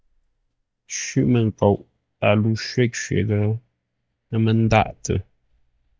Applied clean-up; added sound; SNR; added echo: neural mask model DeepFilterNet 3.